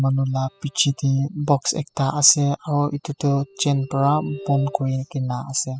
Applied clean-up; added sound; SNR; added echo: classical method spectral subtraction.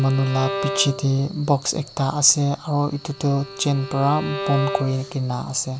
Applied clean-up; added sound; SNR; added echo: none; Bowed string instrument; 10 dB; none.